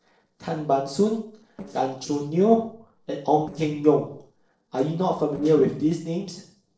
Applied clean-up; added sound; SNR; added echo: neural separator model SepFormer DNS4.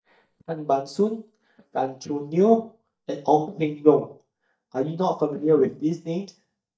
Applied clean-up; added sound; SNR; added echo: neural mask model DeepFilterNet 3.